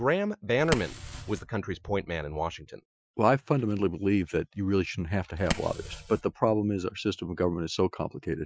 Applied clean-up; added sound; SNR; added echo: classical method Wiener filter.